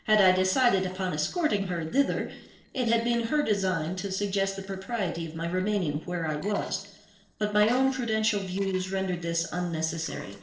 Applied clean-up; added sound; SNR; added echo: neural separator model SepFormer DNS4.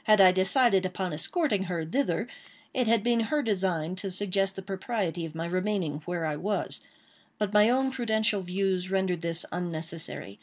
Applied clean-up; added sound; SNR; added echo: none; none; none; none.